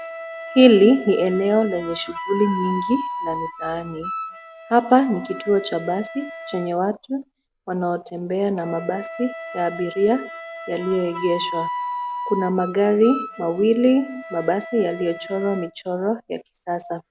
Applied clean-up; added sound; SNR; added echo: none; Wind instrument, woodwind instrument; 11 dB; none.